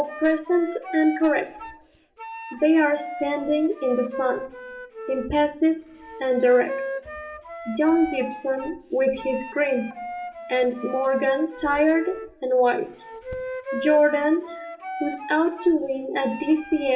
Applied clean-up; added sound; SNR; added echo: none; Wind instrument, woodwind instrument; 12 dB; reverberation time 0.5 s.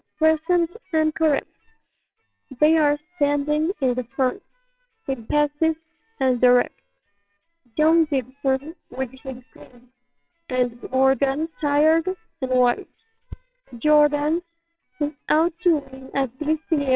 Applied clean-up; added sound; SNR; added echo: neural separator model SepFormer WHAMR!.